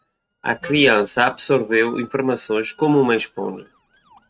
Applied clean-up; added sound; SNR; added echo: neural mask model RNNoise.